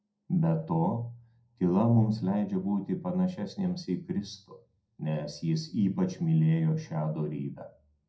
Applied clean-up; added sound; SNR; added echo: none; none; none; reverberation time 0.2 s.